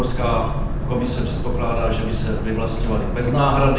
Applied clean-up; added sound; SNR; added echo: none; Boat, Water vehicle; 0 dB; reverberation time 0.8 s.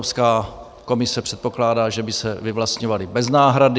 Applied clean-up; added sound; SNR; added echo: none; none; none; none.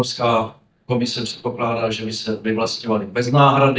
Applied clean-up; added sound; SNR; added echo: neural mask model DeepFilterNet 3.